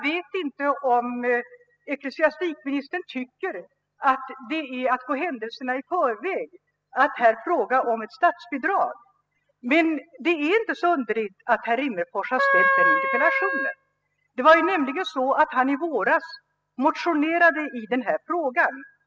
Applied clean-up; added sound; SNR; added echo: classical method spectral subtraction.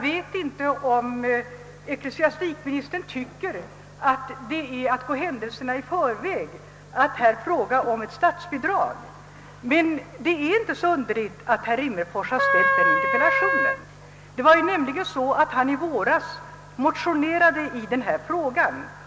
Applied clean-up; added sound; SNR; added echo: none; Wind instrument, woodwind instrument; -3 dB; none.